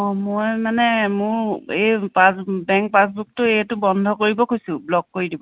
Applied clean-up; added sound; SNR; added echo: none; none; none; none.